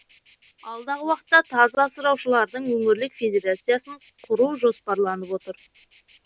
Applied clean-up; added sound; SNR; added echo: none; Insect; 17 dB; none.